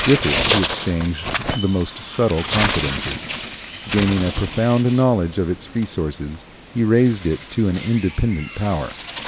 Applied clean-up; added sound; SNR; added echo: none; Bird; 7 dB; none.